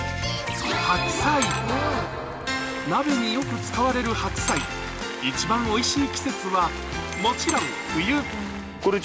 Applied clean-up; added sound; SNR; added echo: none; Glass / Liquid; 15 dB; none.